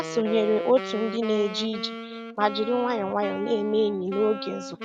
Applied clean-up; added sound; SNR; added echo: none; Wind instrument, woodwind instrument; 9 dB; none.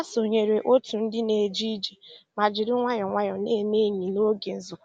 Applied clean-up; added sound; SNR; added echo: none; none; none; none.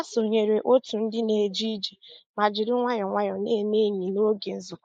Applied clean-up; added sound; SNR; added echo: neural mask model Resemble Enhance denoiser.